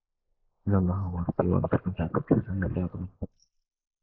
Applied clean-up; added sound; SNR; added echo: neural mask model Resemble Enhance denoiser.